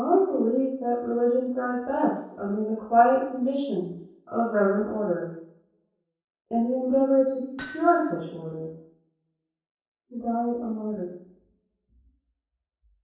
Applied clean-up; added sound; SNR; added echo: neural separator model SepFormer DNS4.